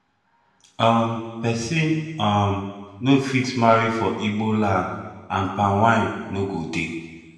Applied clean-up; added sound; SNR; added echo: none; none; none; reverberation time 1.3 s.